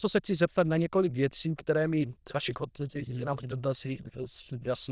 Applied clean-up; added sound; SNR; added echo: neural diffusion model UNIVERSE++.